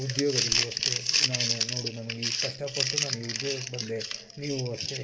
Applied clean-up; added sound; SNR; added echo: none; Crumpling, crinkling; -4 dB; reverberation time 1.0 s.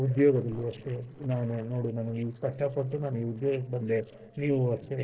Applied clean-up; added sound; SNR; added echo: neural separator model SepFormer DNS4.